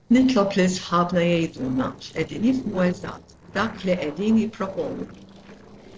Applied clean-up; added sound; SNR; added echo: neural separator model SepFormer DNS4.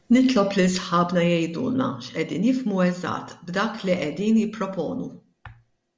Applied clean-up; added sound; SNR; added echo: none; none; none; none.